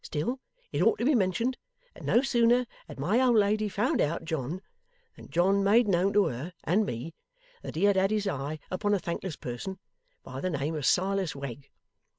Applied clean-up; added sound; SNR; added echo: none; none; none; none.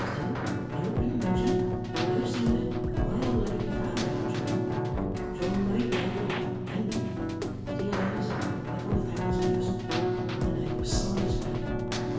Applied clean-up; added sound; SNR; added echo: none; Keyboard (musical); -5 dB; reverberation time 0.6 s.